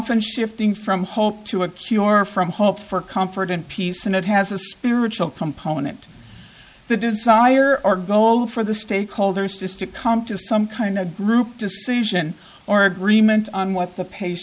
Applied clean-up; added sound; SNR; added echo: none; none; none; none.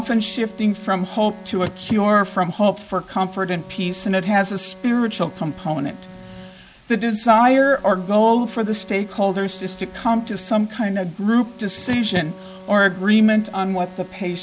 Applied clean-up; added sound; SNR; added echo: none; Bowed string instrument + Car; 19 dB; none.